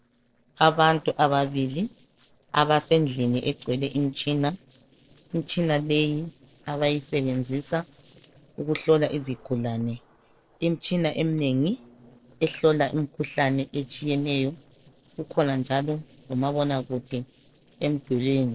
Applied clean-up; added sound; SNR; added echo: neural separator model SepFormer DNS4.